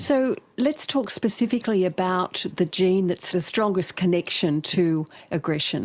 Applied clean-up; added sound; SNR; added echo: none; none; none; none.